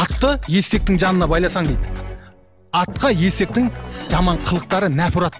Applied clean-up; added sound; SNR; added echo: none; Cough; 20 dB; none.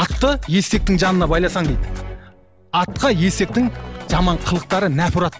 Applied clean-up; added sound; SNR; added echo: none; none; none; none.